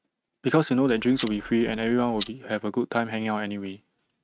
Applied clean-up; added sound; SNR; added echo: neural mask model RNNoise.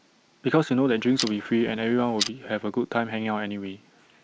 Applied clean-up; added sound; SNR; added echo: neural mask model Resemble Enhance denoiser.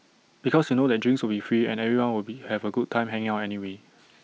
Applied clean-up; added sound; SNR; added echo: none; none; none; none.